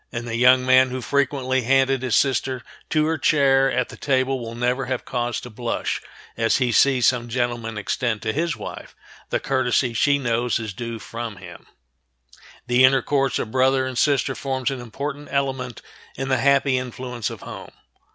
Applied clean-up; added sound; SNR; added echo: none; none; none; none.